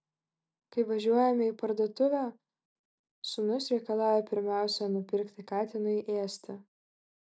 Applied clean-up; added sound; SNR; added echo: none; none; none; none.